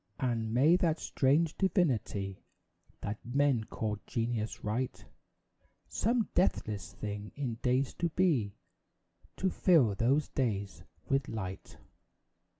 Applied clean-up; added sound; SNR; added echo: none; none; none; none.